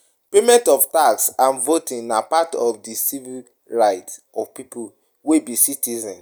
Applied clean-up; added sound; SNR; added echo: none; none; none; none.